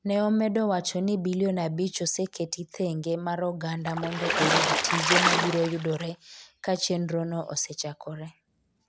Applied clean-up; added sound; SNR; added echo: none; Water / Splash, splatter; -2 dB; none.